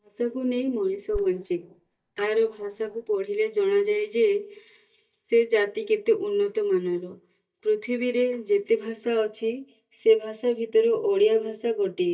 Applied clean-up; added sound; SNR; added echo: neural mask model DeepFilterNet 3.